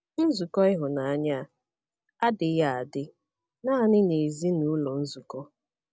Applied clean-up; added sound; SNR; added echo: none; none; none; none.